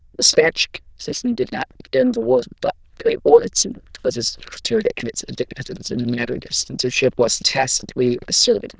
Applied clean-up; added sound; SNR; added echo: neural diffusion model UNIVERSE++.